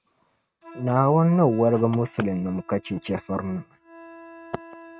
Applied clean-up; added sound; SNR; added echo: neural mask model RNNoise.